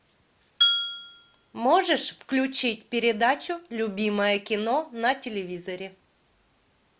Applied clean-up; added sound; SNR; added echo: none; Glass; 0 dB; none.